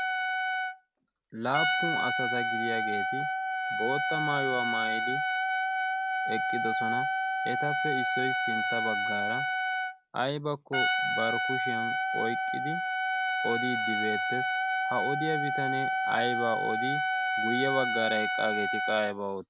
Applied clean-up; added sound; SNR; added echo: none; Trumpet; -5 dB; none.